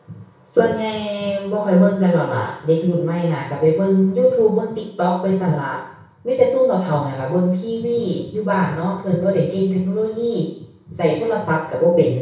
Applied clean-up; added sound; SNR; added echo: none; none; none; reverberation time 0.6 s.